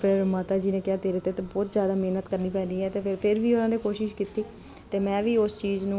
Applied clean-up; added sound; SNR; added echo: none; none; none; none.